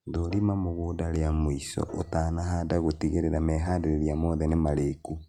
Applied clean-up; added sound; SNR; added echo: neural mask model RNNoise.